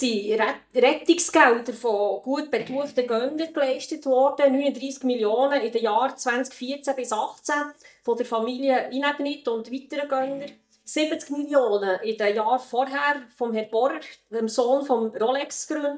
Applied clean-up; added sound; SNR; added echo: neural mask model DeepFilterNet 3.